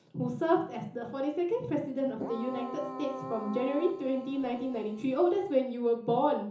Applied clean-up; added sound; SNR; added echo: none; Keyboard (musical); 11 dB; reverberation time 0.7 s.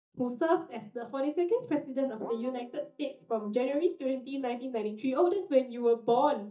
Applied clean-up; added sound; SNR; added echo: neural mask model DeepFilterNet 3.